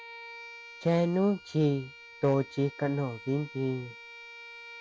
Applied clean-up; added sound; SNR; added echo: none; Bowed string instrument; 17 dB; none.